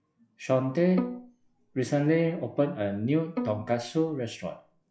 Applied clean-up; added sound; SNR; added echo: classical method log-MMSE.